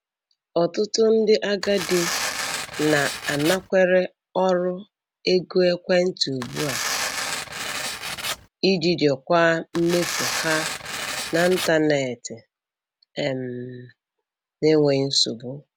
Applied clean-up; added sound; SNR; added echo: none; Tearing; 5 dB; none.